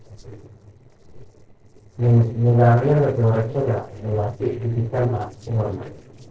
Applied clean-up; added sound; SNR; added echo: neural separator model SepFormer DNS4.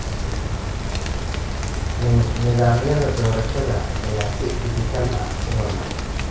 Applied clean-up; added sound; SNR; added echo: none; Rain; 0 dB; reverberation time 0.6 s.